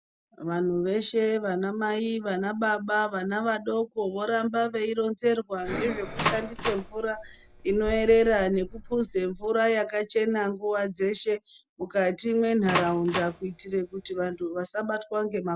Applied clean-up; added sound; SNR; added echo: none; Door + Breathing; 8 dB; none.